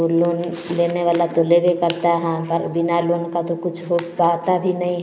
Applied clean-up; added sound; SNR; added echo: none; none; none; none.